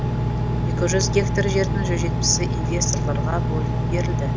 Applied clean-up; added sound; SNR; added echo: none; Engine; -4 dB; none.